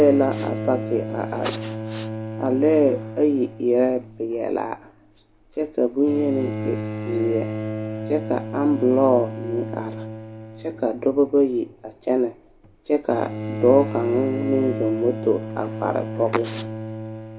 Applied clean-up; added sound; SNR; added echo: none; Bowed string instrument; 8 dB; none.